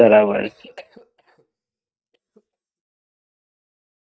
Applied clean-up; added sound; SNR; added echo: neural mask model DeepFilterNet 3.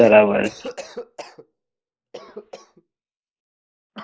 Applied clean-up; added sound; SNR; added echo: neural mask model Resemble Enhance denoiser.